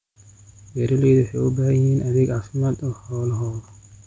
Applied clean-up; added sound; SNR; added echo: none; none; none; none.